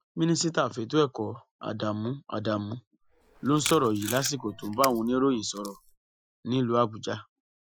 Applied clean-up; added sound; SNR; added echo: classical method Wiener filter.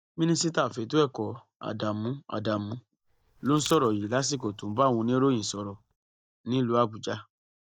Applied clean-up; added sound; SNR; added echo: neural mask model DeepFilterNet 3.